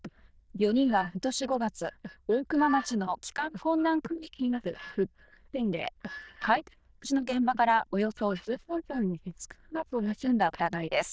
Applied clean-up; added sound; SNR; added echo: neural diffusion model UNIVERSE++.